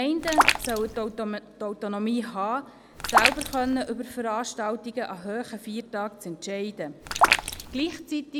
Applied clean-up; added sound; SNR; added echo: none; Raindrop; -4 dB; none.